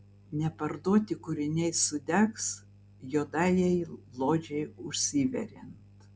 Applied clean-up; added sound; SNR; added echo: none; none; none; none.